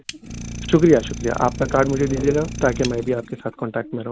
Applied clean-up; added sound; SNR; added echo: none; Idling; 11 dB; none.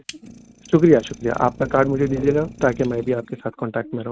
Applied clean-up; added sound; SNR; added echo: neural mask model RNNoise.